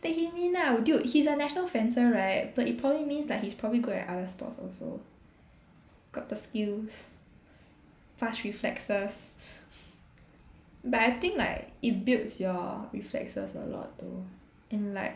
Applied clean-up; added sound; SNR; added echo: none; none; none; none.